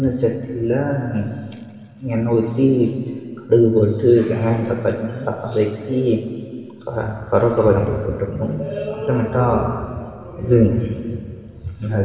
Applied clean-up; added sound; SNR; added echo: none; none; none; reverberation time 2.3 s.